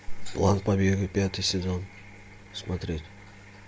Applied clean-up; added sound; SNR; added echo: none; none; none; none.